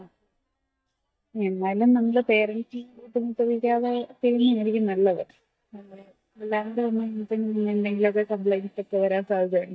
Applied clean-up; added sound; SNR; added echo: neural mask model DeepFilterNet 3.